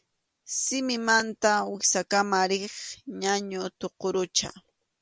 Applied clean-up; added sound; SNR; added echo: none; none; none; none.